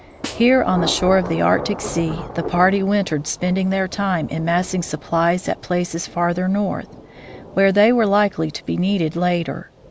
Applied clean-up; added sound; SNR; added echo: none; Snare drum + Thunder / Rain; 14 dB; none.